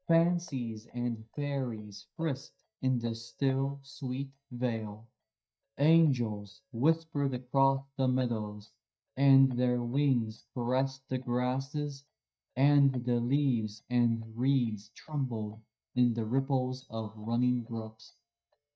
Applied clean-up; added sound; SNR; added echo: neural mask model DeepFilterNet 3.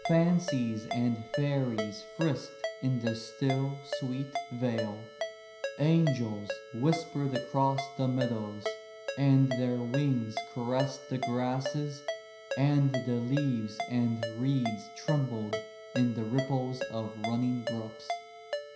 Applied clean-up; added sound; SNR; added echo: none; Ringtone; 8 dB; reverberation time 0.5 s.